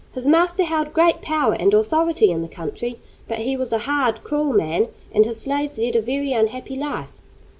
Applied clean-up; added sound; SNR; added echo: none; none; none; none.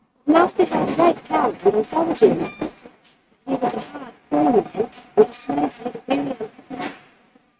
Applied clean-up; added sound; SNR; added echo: neural mask model RNNoise.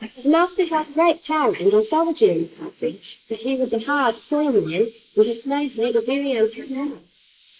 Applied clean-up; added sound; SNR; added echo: neural mask model Resemble Enhance denoiser.